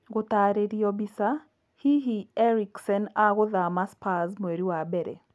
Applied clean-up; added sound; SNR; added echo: none; none; none; none.